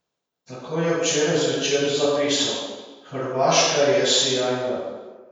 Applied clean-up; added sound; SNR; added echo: none; none; none; reverberation time 1.2 s.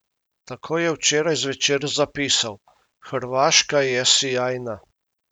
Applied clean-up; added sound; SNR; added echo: none; none; none; none.